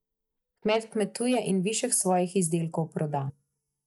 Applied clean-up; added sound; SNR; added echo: neural mask model DeepFilterNet 3.